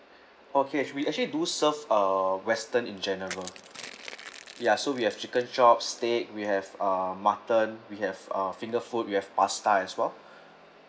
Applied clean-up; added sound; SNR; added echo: none; Crushing; 17 dB; none.